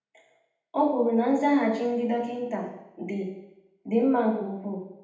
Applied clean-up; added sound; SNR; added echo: none; none; none; reverberation time 0.8 s.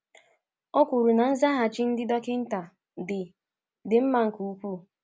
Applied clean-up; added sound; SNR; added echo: none; none; none; none.